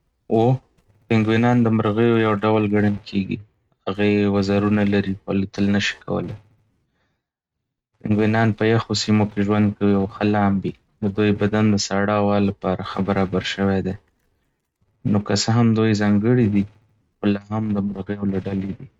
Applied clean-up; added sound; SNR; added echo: neural mask model RNNoise.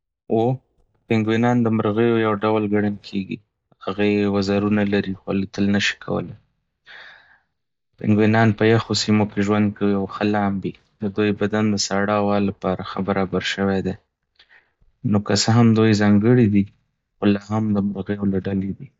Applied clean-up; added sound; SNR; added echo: neural mask model DeepFilterNet 3.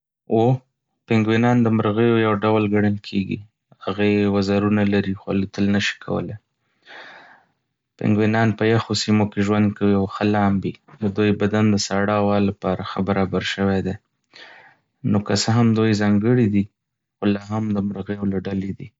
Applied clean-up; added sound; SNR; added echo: none; none; none; none.